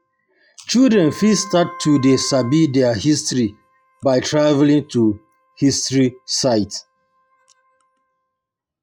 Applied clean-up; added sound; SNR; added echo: classical method log-MMSE.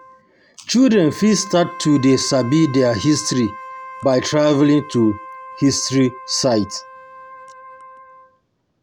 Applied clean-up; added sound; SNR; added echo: none; Wind instrument, woodwind instrument; 17 dB; none.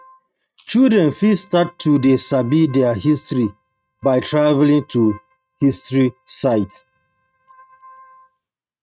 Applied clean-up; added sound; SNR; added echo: neural mask model RNNoise.